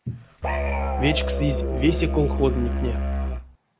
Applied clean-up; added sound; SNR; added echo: none; Musical instrument; -2 dB; none.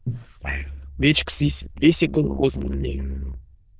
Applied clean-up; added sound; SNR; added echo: neural diffusion model UNIVERSE++.